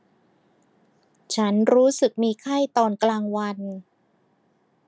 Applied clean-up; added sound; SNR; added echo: none; none; none; none.